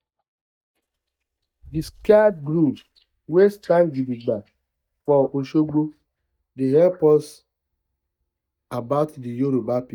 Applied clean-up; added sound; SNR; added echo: neural mask model DeepFilterNet 3.